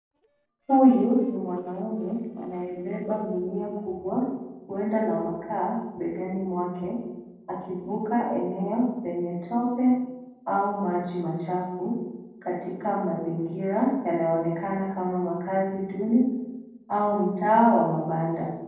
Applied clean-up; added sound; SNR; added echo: neural separator model SepFormer DNS4.